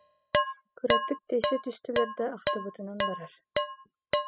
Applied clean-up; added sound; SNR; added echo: classical method spectral subtraction.